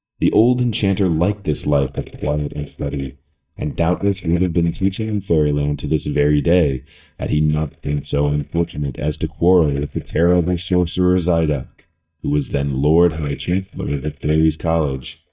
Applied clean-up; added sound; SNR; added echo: neural mask model DeepFilterNet 3.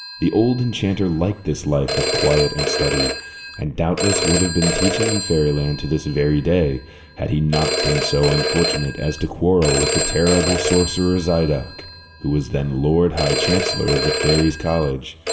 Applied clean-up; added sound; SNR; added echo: none; Telephone; 4 dB; reverberation time 1.5 s.